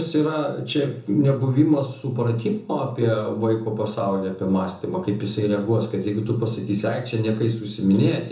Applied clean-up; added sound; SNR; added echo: none; none; none; reverberation time 0.6 s.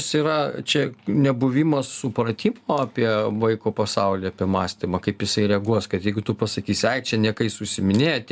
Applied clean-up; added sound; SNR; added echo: none; none; none; none.